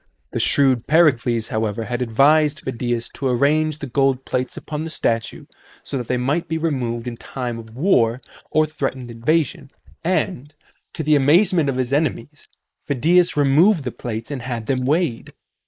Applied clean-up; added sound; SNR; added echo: neural mask model Resemble Enhance denoiser.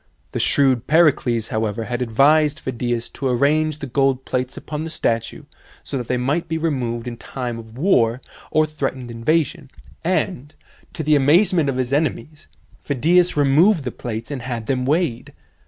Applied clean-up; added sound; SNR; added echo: none; none; none; none.